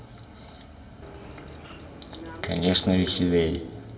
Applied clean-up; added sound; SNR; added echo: none; Subway, metro, underground; 15 dB; reverberation time 1.5 s.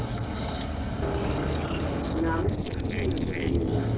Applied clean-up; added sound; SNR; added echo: neural separator model SepFormer DNS4.